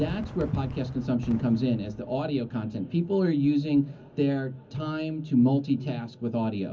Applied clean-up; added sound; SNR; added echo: none; Fireworks; 19 dB; reverberation time 0.4 s.